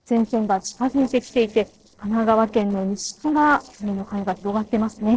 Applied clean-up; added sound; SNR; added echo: neural separator model SepFormer DNS4.